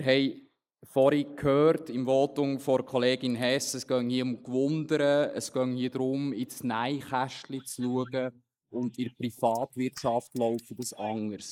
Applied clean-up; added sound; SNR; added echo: neural mask model Resemble Enhance denoiser.